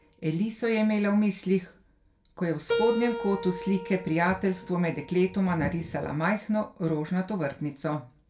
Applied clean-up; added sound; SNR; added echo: none; Keyboard (musical); 11 dB; reverberation time 0.2 s.